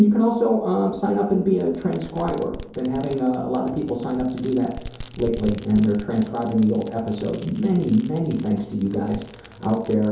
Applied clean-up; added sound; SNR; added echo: none; Fireworks; 19 dB; reverberation time 2.8 s.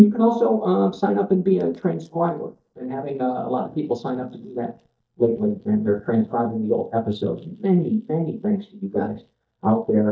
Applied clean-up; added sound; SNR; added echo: neural mask model DeepFilterNet 3.